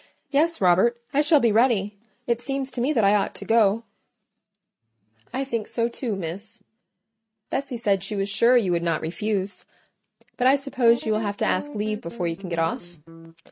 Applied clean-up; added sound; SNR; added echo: neural mask model RNNoise.